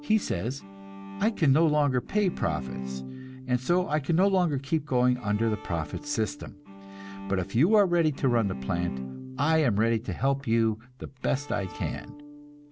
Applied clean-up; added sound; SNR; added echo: none; Bowed string instrument; 13 dB; none.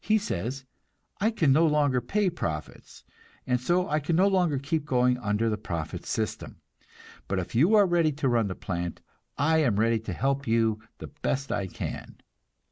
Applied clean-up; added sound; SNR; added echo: none; none; none; none.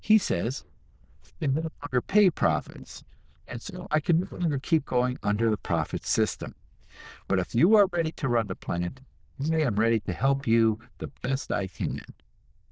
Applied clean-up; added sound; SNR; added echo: neural diffusion model UNIVERSE++.